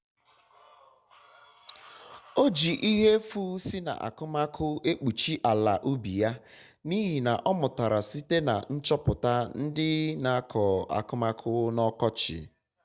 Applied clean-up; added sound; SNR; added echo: none; none; none; none.